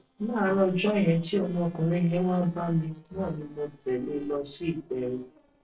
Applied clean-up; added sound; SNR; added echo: neural separator model SepFormer DNS4.